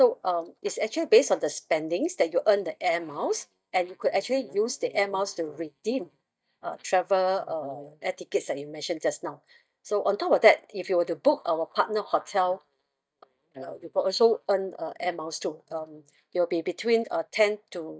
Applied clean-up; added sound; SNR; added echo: neural mask model DeepFilterNet 3.